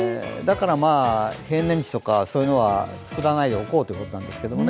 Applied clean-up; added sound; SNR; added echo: none; none; none; none.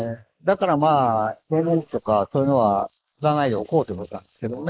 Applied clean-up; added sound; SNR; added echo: neural mask model Resemble Enhance denoiser.